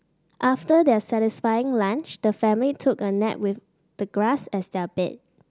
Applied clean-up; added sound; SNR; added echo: none; none; none; none.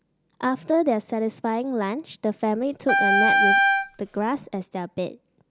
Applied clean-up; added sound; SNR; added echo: none; Wind instrument, woodwind instrument; -5 dB; none.